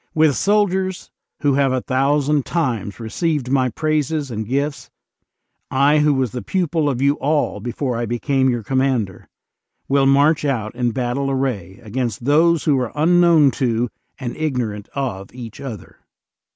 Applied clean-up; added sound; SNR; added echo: none; none; none; none.